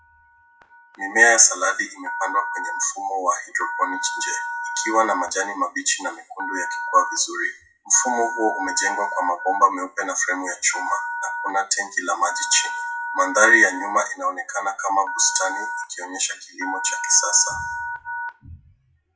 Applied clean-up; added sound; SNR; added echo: classical method WPE with log-MMSE.